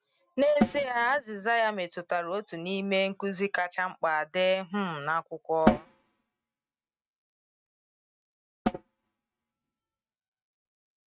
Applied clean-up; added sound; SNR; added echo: neural mask model RNNoise.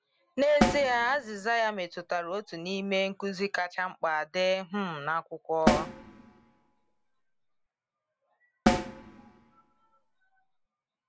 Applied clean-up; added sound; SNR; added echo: none; Snare drum; 1 dB; none.